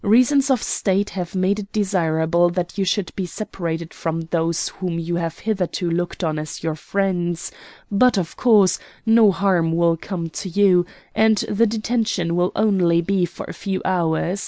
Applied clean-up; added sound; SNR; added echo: none; none; none; none.